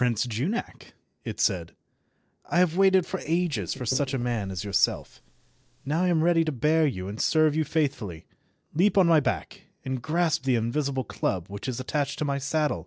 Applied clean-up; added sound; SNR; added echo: neural separator model SepFormer DNS4.